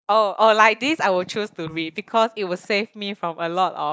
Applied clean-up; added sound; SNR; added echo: neural mask model DeepFilterNet 3.